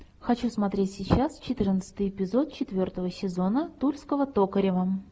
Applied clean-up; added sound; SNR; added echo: none; none; none; none.